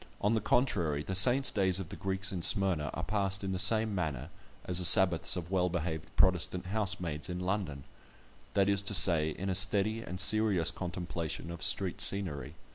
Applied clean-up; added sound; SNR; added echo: none; none; none; none.